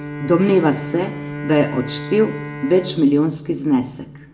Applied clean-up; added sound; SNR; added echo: none; Bowed string instrument; 11 dB; reverberation time 1.6 s.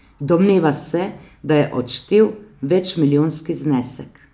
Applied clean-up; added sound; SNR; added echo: none; none; none; none.